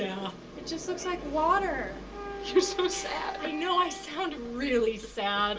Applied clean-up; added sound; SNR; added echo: none; Wind instrument, woodwind instrument; 13 dB; reverberation time 0.2 s.